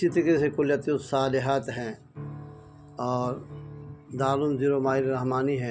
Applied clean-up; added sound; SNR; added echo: none; Piano; 16 dB; none.